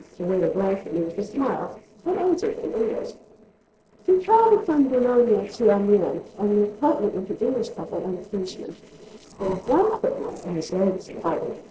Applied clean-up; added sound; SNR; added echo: neural separator model SepFormer DNS4.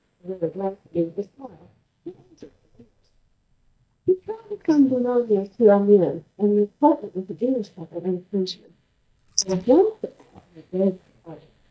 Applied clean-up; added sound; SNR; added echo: neural mask model DeepFilterNet 3.